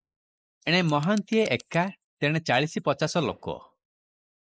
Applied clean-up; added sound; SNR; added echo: neural mask model Resemble Enhance denoiser.